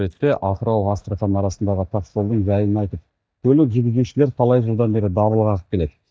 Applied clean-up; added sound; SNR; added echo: neural mask model DeepFilterNet 3.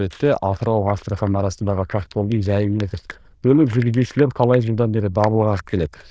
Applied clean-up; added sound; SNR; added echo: neural diffusion model UNIVERSE++.